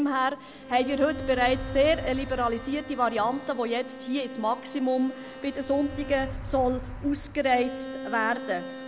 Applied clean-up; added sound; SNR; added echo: none; Motor vehicle (road) + Bowed string instrument; 10 dB; none.